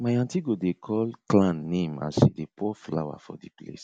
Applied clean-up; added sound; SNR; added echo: none; none; none; none.